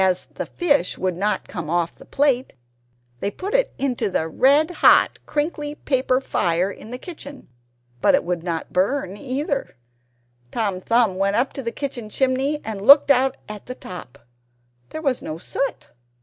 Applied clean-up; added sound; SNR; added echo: none; none; none; none.